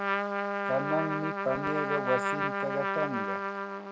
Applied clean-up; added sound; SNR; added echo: none; Trumpet; -2 dB; none.